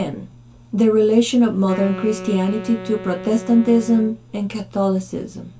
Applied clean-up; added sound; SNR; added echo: none; Wind instrument, woodwind instrument; 14 dB; reverberation time 0.2 s.